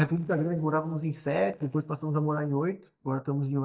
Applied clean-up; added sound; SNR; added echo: neural mask model DeepFilterNet 3.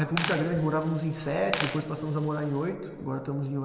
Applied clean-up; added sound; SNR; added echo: none; Coin (dropping); 9 dB; reverberation time 2.9 s.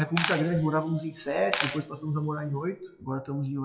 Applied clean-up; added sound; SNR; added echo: classical method WPE with log-MMSE.